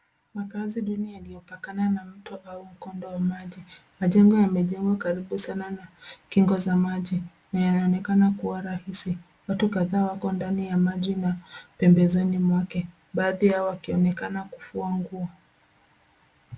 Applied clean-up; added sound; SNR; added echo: none; none; none; none.